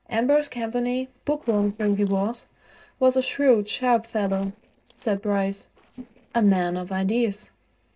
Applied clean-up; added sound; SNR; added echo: neural separator model SepFormer DNS4.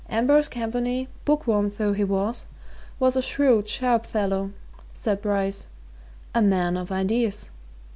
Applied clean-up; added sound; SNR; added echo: none; none; none; none.